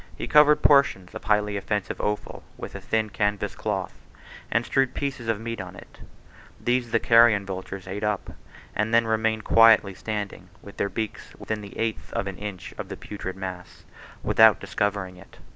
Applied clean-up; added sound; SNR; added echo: none; none; none; none.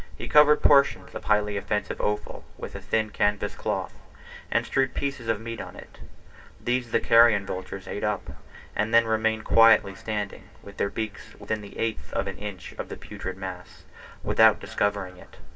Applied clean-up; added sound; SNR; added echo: none; none; none; reverberation time 0.1 s.